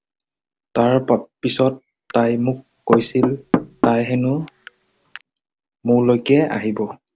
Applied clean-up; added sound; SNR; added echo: none; Knock / Wood; 5 dB; none.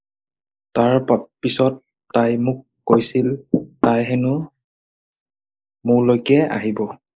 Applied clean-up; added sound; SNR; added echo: neural mask model Resemble Enhance denoiser.